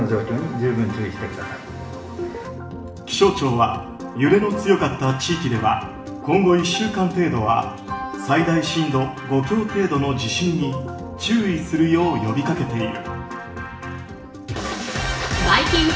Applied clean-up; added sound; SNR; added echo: none; none; none; reverberation time 0.7 s.